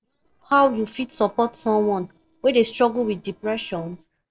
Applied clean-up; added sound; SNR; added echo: neural separator model SepFormer DNS4.